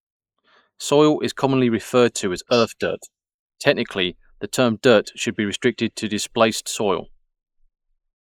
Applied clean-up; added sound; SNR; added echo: neural mask model Resemble Enhance denoiser.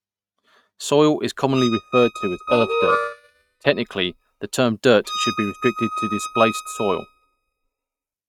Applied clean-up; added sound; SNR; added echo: neural mask model RNNoise.